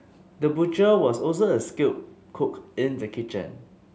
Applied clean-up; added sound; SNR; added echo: none; none; none; none.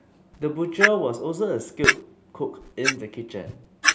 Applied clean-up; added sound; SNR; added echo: none; Clock; -1 dB; none.